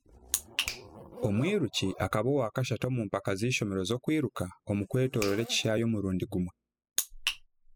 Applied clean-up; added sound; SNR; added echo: classical method spectral subtraction.